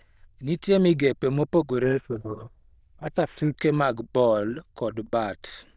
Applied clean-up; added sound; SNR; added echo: neural diffusion model UNIVERSE++.